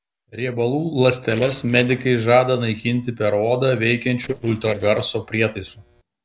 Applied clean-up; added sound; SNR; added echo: neural separator model SepFormer DNS4.